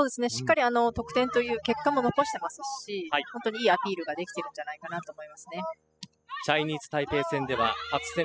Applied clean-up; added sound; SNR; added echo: classical method spectral subtraction.